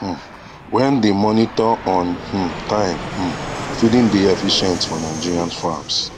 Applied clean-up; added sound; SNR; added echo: none; Fixed-wing aircraft, airplane; 10 dB; none.